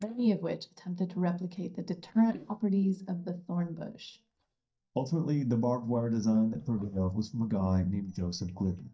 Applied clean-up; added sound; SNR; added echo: neural mask model DeepFilterNet 3.